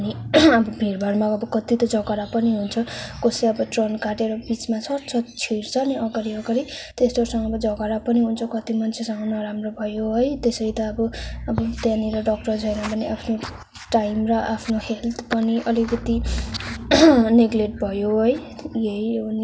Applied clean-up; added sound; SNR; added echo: none; none; none; none.